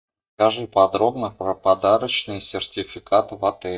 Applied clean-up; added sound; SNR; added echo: neural mask model DeepFilterNet 3.